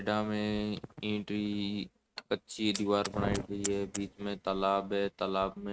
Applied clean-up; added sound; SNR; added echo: neural mask model RNNoise.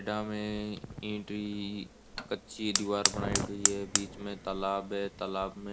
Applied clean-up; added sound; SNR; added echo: none; Fire; 0 dB; none.